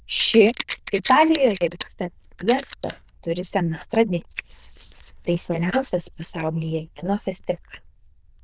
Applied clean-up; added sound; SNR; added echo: neural diffusion model UNIVERSE++.